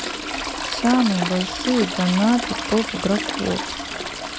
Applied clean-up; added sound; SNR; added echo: none; Trickle, dribble / Toilet flush; 5 dB; none.